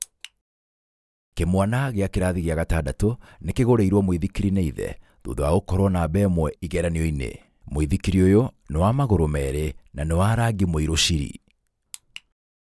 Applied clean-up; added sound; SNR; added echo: none; none; none; none.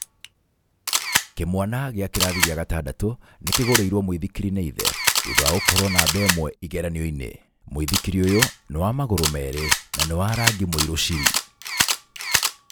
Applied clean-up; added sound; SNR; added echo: none; Camera; 0 dB; none.